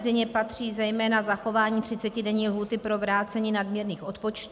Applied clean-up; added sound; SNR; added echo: none; none; none; none.